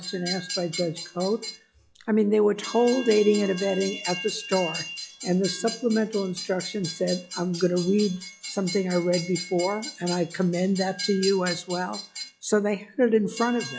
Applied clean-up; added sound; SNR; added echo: classical method log-MMSE.